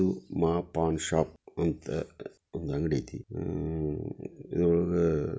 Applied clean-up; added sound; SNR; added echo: none; none; none; none.